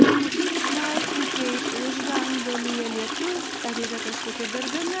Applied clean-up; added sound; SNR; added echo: none; Toilet flush; -4 dB; none.